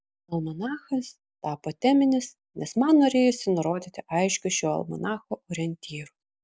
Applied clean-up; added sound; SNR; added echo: none; none; none; none.